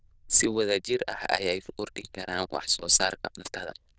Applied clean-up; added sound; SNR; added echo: neural diffusion model UNIVERSE++.